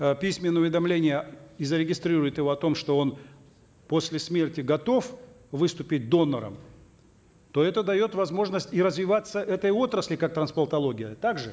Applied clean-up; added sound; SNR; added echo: none; none; none; none.